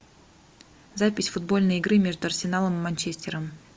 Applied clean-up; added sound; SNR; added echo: none; none; none; none.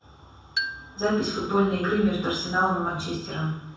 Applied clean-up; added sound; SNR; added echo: none; Marimba, xylophone; 9 dB; reverberation time 0.7 s.